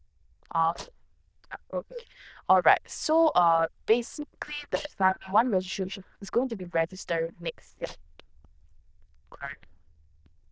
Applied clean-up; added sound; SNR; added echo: neural diffusion model UNIVERSE++.